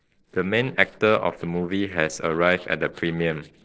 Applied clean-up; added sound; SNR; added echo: neural separator model SepFormer DNS4.